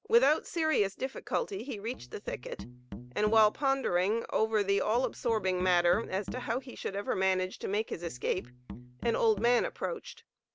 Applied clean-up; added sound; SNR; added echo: none; Musical instrument; 16 dB; none.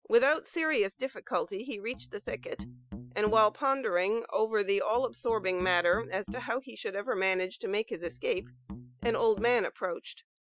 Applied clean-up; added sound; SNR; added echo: classical method Wiener filter.